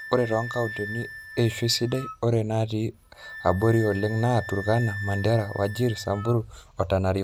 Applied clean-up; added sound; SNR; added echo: none; Wind instrument, woodwind instrument; 14 dB; none.